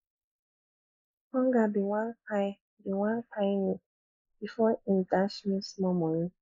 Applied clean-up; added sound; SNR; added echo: neural mask model Resemble Enhance denoiser.